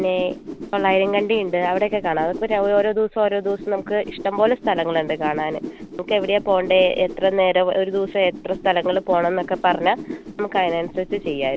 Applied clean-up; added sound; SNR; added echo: none; Whoosh, swoosh, swish; 13 dB; none.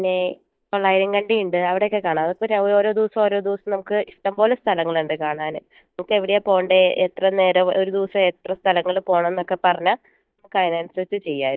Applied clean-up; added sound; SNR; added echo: neural mask model DeepFilterNet 3.